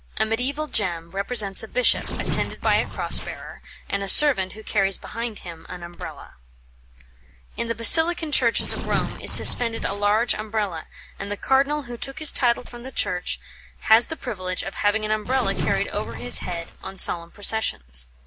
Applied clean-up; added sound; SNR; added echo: none; Tearing; 9 dB; none.